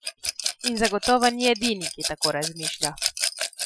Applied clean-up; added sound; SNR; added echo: classical method Wiener filter.